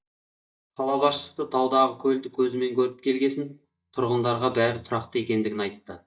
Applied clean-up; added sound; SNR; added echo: neural mask model DeepFilterNet 3.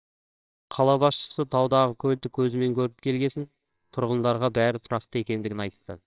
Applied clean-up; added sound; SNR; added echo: neural separator model SepFormer WHAMR!.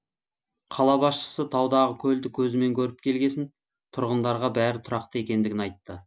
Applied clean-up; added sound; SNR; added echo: none; none; none; none.